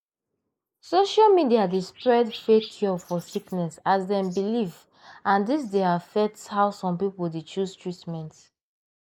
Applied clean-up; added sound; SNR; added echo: neural mask model Resemble Enhance denoiser.